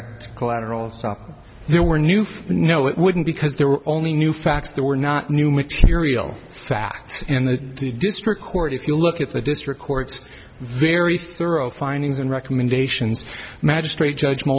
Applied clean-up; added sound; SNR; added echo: none; none; none; none.